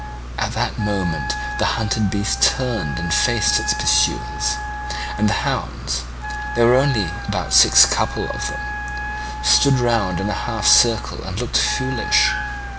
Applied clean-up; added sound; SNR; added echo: none; Wind instrument, woodwind instrument; 9 dB; none.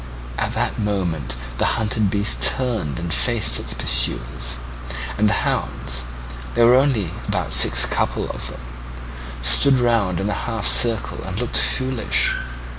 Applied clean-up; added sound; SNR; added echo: none; none; none; none.